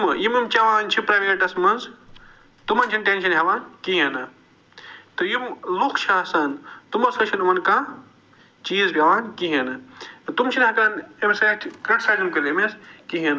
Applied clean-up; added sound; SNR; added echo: none; none; none; none.